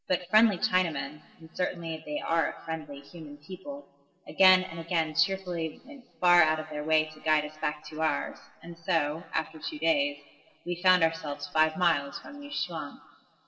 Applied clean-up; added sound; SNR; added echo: none; none; none; reverberation time 1.7 s.